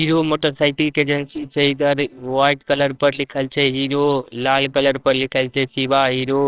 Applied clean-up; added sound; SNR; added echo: neural separator model SepFormer WHAMR!.